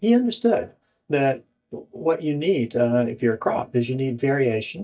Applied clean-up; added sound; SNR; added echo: neural mask model DeepFilterNet 3.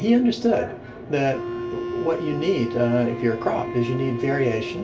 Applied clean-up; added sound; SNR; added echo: none; Wind instrument, woodwind instrument; 9 dB; reverberation time 0.3 s.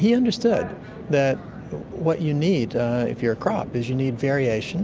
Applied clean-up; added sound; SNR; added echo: none; none; none; none.